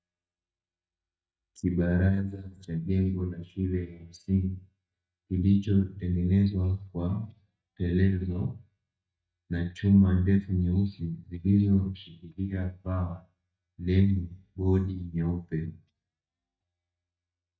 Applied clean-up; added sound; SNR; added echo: neural mask model DeepFilterNet 3.